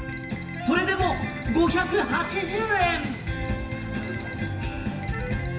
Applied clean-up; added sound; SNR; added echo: none; Alarm; 19 dB; reverberation time 1.0 s.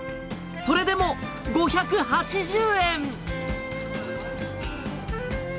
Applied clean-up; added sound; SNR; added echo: none; none; none; none.